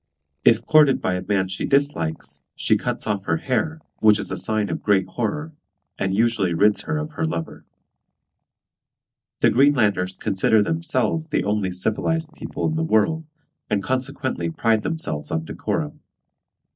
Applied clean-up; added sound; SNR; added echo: neural mask model DeepFilterNet 3.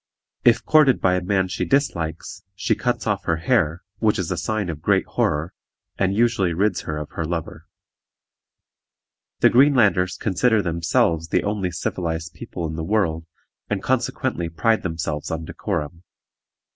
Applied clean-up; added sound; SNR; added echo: none; none; none; none.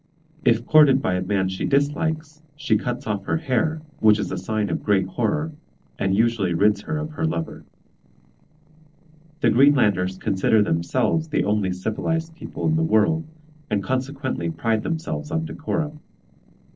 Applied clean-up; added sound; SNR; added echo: neural separator model SepFormer DNS4.